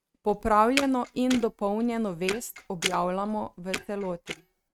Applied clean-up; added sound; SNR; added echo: neural mask model RNNoise.